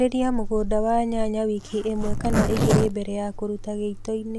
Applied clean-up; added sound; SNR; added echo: none; Zipper (clothing); 1 dB; none.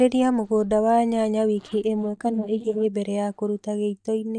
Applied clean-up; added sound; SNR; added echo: neural mask model DeepFilterNet 3.